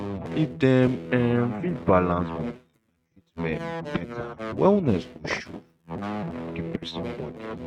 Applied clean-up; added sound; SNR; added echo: neural mask model RNNoise.